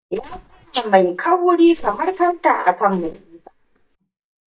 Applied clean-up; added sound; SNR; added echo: neural mask model DeepFilterNet 3.